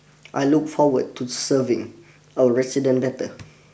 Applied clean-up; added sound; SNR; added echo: none; none; none; none.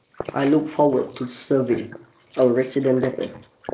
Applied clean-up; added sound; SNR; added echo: neural mask model Resemble Enhance denoiser.